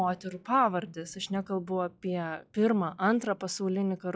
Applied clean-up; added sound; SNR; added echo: classical method log-MMSE.